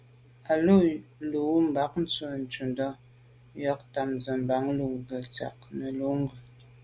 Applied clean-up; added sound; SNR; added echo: none; none; none; none.